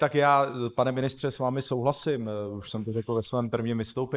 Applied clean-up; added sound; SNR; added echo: neural mask model Resemble Enhance denoiser.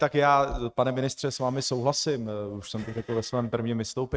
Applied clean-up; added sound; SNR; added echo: neural mask model RNNoise.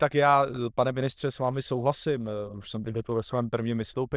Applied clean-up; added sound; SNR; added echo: neural diffusion model UNIVERSE++.